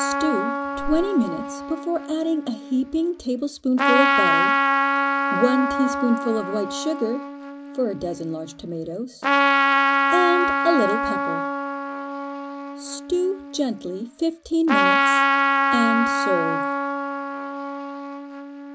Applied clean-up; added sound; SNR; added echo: none; Trumpet; -2 dB; none.